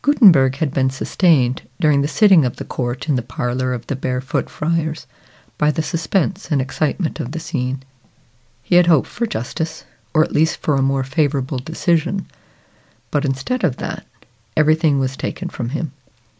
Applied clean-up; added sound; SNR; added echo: none; none; none; none.